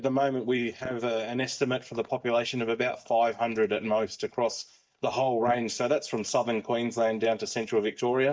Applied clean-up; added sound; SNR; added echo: neural mask model DeepFilterNet 3.